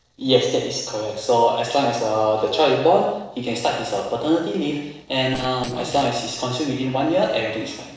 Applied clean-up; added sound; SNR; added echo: neural separator model SepFormer DNS4.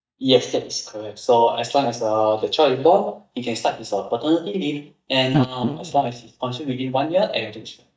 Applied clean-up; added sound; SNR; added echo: neural mask model DeepFilterNet 3.